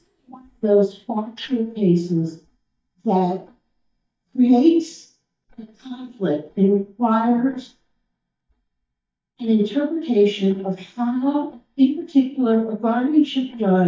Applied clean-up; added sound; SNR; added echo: neural mask model DeepFilterNet 3.